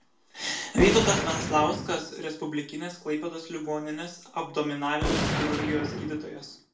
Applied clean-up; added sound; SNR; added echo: none; Gunshot, gunfire; 4 dB; reverberation time 0.3 s.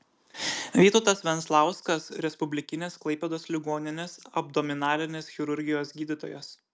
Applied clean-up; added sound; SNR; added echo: none; none; none; none.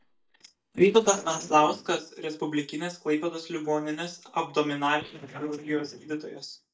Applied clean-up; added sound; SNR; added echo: neural mask model DeepFilterNet 3.